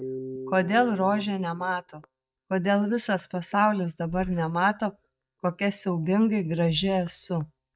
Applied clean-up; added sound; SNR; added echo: neural mask model DeepFilterNet 3.